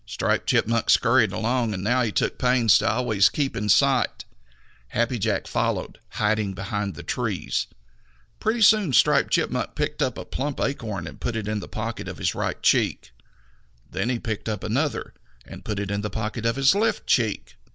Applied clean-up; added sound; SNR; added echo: none; none; none; none.